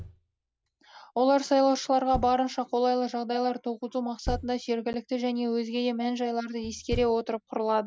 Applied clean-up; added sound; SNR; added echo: none; Thump, thud; 15 dB; none.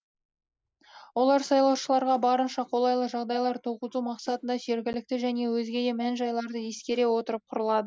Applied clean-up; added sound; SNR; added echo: neural mask model Resemble Enhance denoiser.